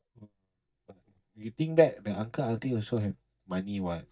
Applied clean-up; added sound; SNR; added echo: neural mask model DeepFilterNet 3.